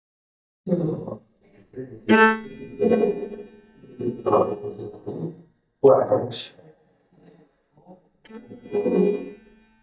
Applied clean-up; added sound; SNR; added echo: neural mask model DeepFilterNet 3.